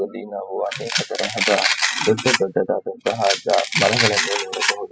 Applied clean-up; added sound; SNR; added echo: classical method spectral subtraction.